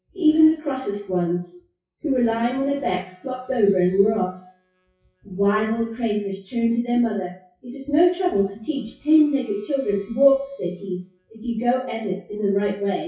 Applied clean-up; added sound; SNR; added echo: classical method WPE with log-MMSE.